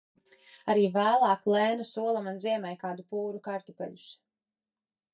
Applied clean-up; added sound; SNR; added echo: neural mask model DeepFilterNet 3.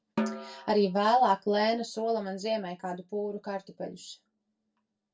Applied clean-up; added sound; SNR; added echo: none; Snare drum; 9 dB; reverberation time 0.2 s.